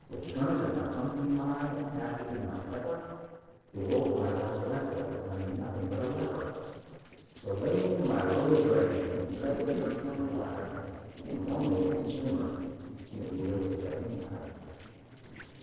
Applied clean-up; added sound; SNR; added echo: neural separator model SepFormer DNS4.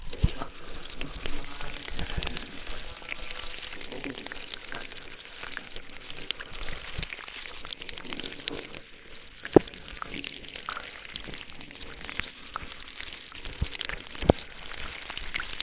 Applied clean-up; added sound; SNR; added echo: neural separator model SepFormer WHAMR!.